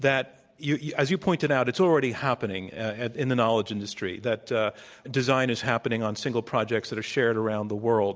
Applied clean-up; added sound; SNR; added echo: none; none; none; none.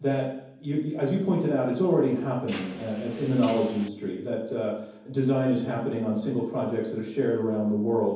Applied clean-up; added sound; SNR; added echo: none; Mechanisms; 20 dB; reverberation time 0.9 s.